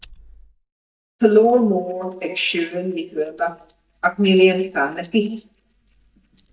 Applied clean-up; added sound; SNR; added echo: neural mask model DeepFilterNet 3.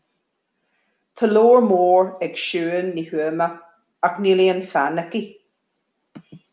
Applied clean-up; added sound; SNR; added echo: none; none; none; none.